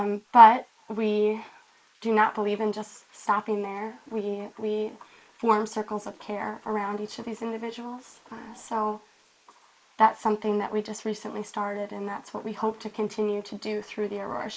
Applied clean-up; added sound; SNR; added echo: neural mask model Resemble Enhance denoiser.